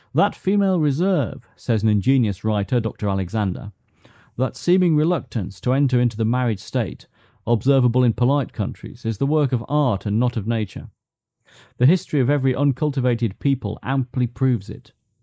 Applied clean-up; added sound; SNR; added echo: neural mask model Resemble Enhance denoiser.